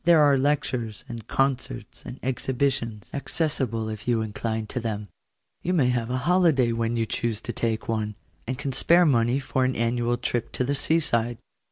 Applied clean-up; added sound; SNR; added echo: none; none; none; none.